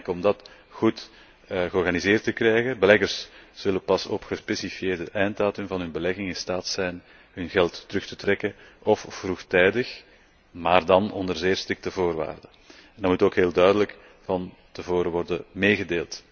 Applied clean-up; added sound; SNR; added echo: none; none; none; none.